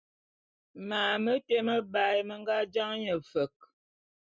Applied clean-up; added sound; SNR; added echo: none; none; none; none.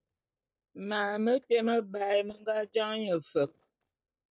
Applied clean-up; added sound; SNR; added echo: neural mask model DeepFilterNet 3.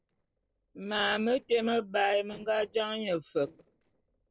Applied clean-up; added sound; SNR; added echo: neural separator model SepFormer DNS4.